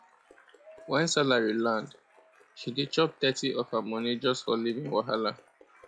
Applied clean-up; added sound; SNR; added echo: classical method log-MMSE.